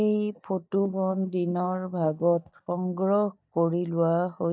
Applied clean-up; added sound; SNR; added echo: neural mask model DeepFilterNet 3.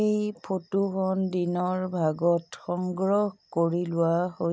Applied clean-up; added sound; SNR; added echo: none; none; none; none.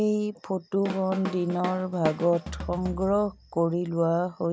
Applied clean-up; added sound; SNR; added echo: none; Drum kit; 11 dB; none.